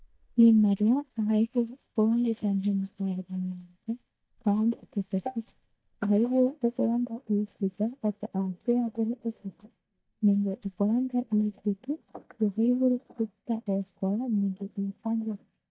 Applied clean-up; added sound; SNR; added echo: neural mask model DeepFilterNet 3.